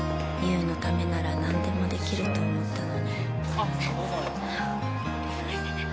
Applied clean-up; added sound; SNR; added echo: none; Cheering; 17 dB; none.